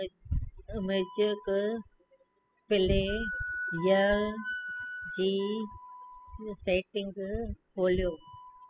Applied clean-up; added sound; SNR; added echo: classical method spectral subtraction.